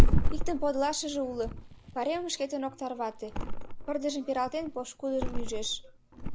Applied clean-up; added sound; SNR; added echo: none; Thump, thud; -5 dB; none.